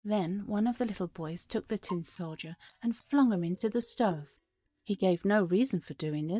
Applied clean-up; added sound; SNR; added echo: neural mask model DeepFilterNet 3.